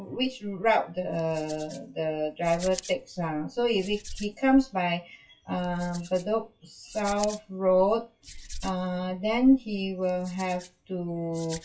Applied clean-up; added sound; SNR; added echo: classical method WPE with log-MMSE.